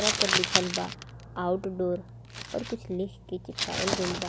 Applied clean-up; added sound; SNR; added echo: none; Crumpling, crinkling; 0 dB; none.